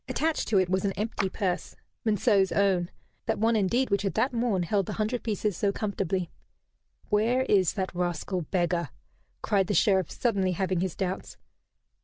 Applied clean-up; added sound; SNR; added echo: none; Clapping; 14 dB; none.